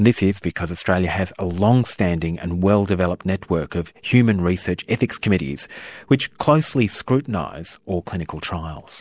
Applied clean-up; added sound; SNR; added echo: neural mask model Resemble Enhance denoiser.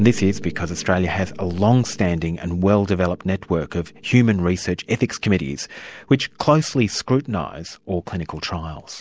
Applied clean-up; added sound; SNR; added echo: none; Piano; 17 dB; none.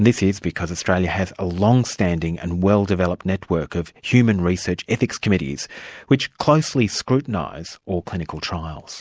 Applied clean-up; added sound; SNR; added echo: none; none; none; none.